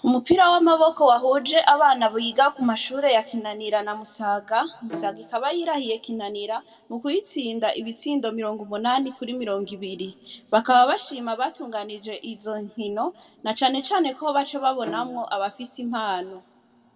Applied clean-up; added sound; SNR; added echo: none; Bowed string instrument; 16 dB; reverberation time 1.8 s.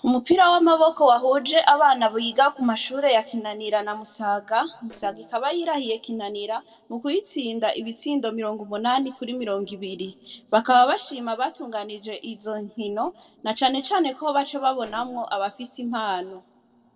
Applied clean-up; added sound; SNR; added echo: neural separator model SepFormer DNS4.